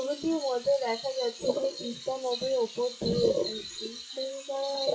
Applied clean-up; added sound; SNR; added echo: classical method WPE with log-MMSE.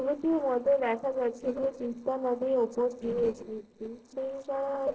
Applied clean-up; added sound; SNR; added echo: neural separator model SepFormer DNS4.